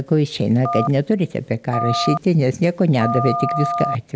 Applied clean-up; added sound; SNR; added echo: none; Telephone; 6 dB; none.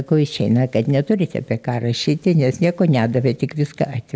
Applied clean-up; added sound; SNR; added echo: none; none; none; none.